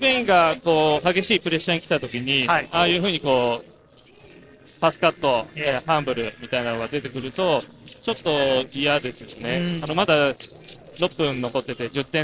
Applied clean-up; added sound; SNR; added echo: neural separator model SepFormer DNS4.